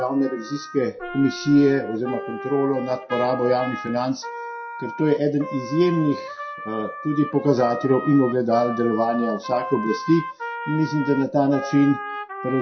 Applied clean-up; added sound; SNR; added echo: classical method WPE with log-MMSE.